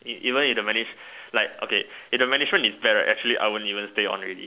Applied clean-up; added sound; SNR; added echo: none; none; none; none.